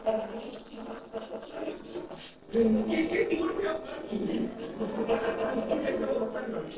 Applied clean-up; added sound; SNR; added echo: neural separator model SepFormer DNS4.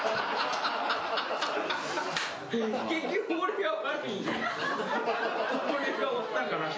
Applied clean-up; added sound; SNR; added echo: none; none; none; none.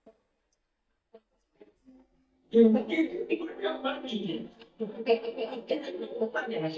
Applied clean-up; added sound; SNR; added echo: neural mask model DeepFilterNet 3.